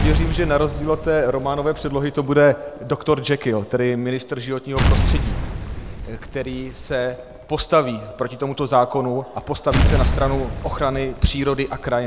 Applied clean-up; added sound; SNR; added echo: none; Explosion; 3 dB; none.